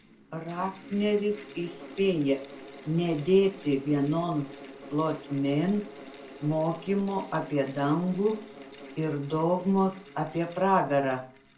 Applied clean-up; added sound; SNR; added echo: none; Mechanical fan; 17 dB; reverberation time 0.3 s.